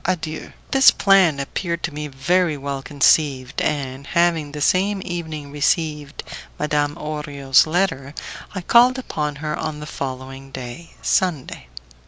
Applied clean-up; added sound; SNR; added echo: none; none; none; none.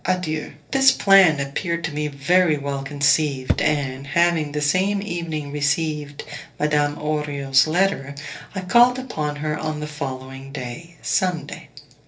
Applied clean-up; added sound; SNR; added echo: neural separator model SepFormer DNS4.